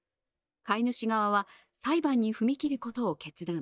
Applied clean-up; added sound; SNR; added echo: neural mask model DeepFilterNet 3.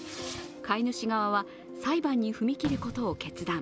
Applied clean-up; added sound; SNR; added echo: none; Fireworks; 14 dB; none.